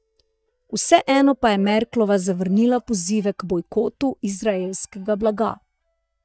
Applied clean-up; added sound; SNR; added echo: neural mask model DeepFilterNet 3.